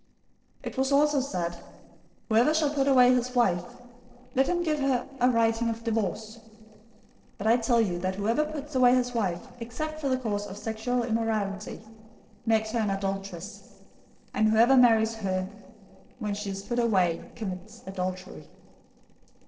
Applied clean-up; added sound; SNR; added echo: neural separator model SepFormer DNS4.